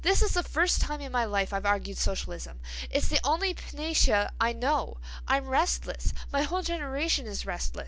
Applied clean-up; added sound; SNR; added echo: none; none; none; none.